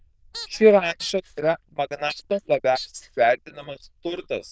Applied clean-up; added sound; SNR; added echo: neural diffusion model UNIVERSE++.